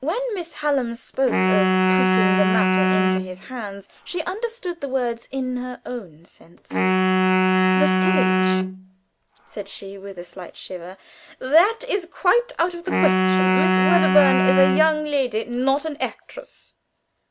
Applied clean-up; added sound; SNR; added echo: none; Wind instrument, woodwind instrument; -4 dB; none.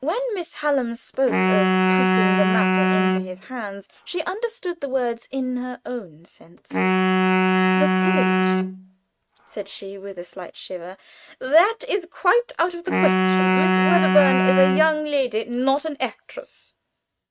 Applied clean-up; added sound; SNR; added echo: neural mask model RNNoise.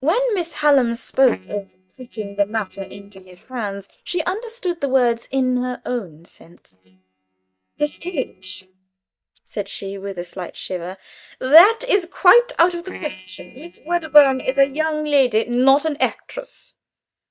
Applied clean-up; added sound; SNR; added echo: neural mask model DeepFilterNet 3.